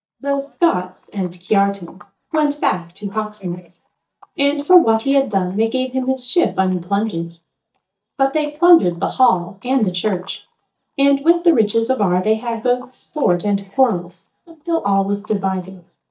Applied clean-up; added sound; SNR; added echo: neural mask model DeepFilterNet 3.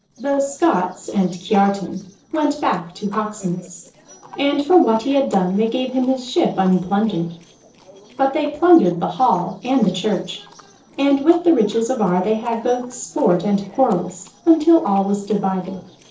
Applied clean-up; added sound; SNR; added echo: neural separator model SepFormer DNS4.